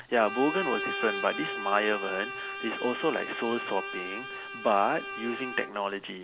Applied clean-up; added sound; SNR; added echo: none; Bowed string instrument; 6 dB; none.